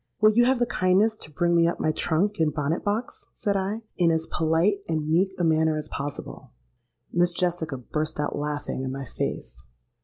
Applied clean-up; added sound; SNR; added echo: none; none; none; none.